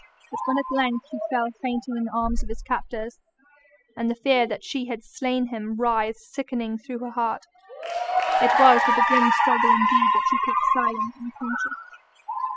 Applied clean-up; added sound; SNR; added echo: classical method spectral subtraction.